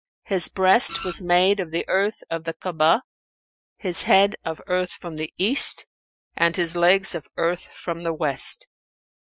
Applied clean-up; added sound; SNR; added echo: classical method Wiener filter.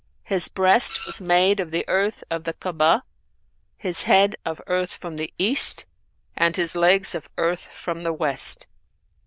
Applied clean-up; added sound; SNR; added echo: neural diffusion model UNIVERSE++.